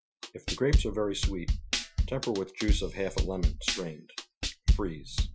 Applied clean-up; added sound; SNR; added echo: classical method Wiener filter.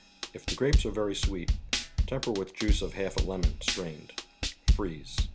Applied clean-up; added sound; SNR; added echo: none; Drum kit; -5 dB; none.